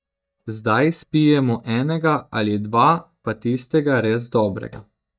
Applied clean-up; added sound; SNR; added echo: neural mask model DeepFilterNet 3.